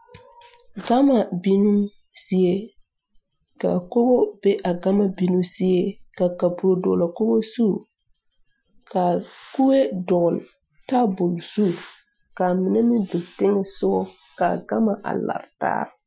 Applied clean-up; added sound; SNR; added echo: classical method Wiener filter.